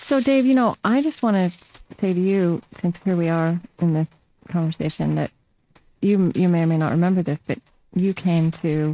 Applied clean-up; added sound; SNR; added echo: neural mask model RNNoise.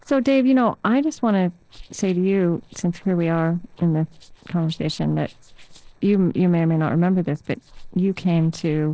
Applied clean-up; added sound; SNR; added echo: neural separator model SepFormer DNS4.